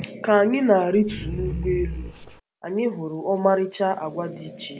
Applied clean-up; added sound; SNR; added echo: none; Growling; 7 dB; none.